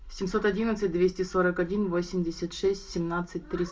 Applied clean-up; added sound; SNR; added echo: none; none; none; reverberation time 0.2 s.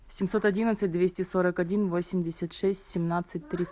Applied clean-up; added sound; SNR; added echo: none; none; none; none.